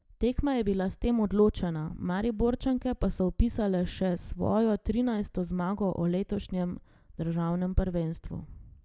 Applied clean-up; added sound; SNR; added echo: none; none; none; none.